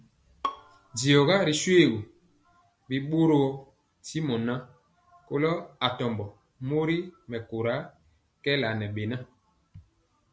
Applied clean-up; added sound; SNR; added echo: none; Bowed string instrument; 14 dB; none.